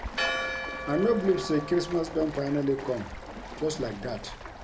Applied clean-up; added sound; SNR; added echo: none; Church bell + Stream; 7 dB; none.